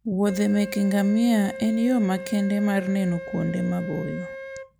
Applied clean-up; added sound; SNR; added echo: none; Wind instrument, woodwind instrument; 12 dB; none.